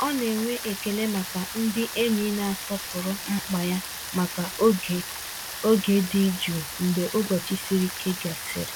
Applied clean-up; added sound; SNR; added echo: none; Rain; 9 dB; none.